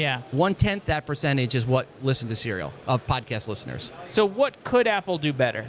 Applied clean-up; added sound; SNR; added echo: none; none; none; none.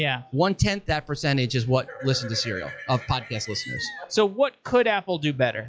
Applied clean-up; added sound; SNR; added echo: classical method log-MMSE.